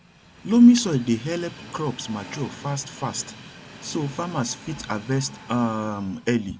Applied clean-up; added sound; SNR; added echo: none; Train; 18 dB; none.